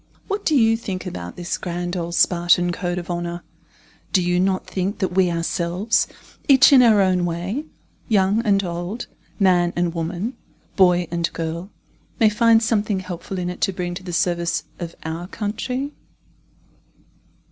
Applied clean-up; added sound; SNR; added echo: none; none; none; none.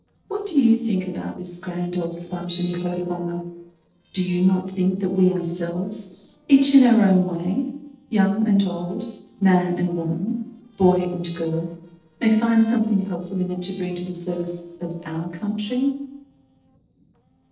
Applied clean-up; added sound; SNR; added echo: neural separator model SepFormer DNS4.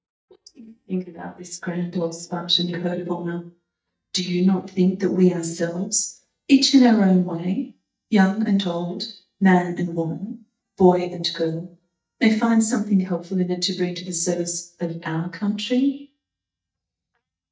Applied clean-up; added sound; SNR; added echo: neural mask model DeepFilterNet 3.